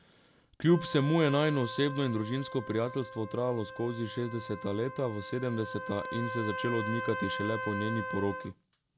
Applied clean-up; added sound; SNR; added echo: none; Trumpet; 8 dB; none.